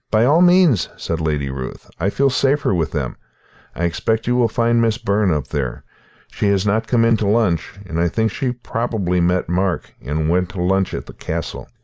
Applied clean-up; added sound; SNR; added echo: none; none; none; none.